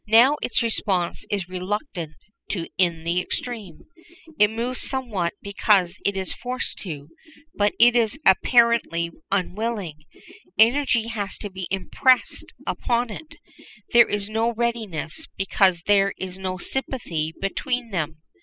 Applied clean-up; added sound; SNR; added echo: classical method spectral subtraction.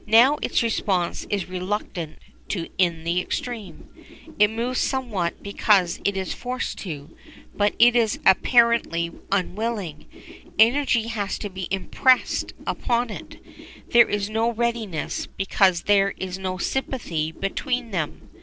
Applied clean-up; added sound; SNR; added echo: none; Whoosh, swoosh, swish; 20 dB; none.